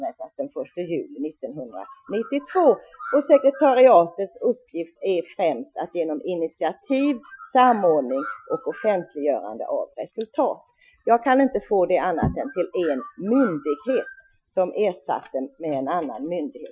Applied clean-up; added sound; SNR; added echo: classical method Wiener filter.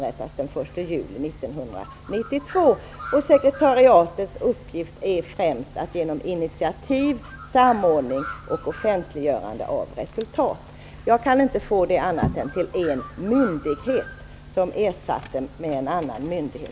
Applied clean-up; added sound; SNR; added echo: none; Bird; 19 dB; none.